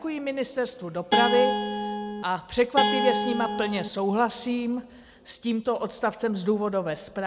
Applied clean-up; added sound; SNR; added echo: none; Guitar; -2 dB; none.